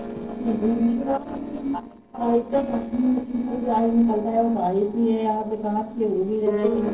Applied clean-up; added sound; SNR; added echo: neural separator model SepFormer DNS4.